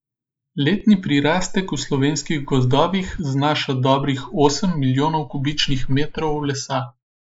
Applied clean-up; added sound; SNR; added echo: neural mask model Resemble Enhance denoiser.